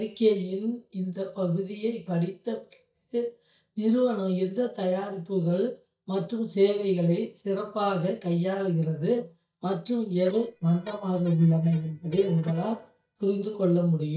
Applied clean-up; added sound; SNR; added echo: neural mask model DeepFilterNet 3.